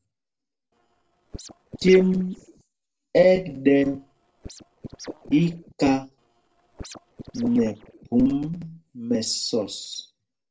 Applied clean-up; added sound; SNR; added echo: neural separator model SepFormer DNS4.